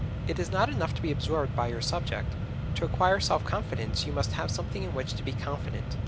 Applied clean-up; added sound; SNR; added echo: none; Mechanisms; 0 dB; none.